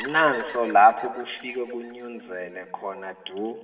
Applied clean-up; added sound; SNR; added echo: none; Bird vocalization, bird call, bird song; 18 dB; reverberation time 1.9 s.